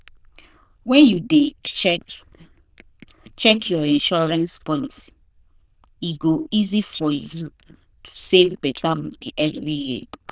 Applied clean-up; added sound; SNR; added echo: neural diffusion model UNIVERSE++.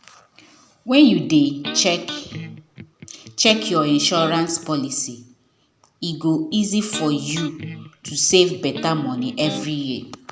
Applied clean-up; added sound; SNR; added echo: none; Electric guitar; 13 dB; none.